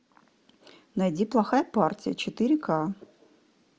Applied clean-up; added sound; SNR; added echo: none; none; none; none.